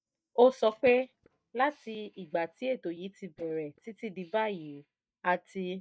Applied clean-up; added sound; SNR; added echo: neural mask model DeepFilterNet 3.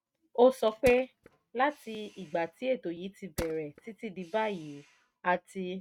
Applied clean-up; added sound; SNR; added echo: neural mask model RNNoise.